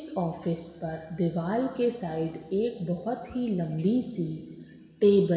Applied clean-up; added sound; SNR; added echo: none; none; none; reverberation time 2.7 s.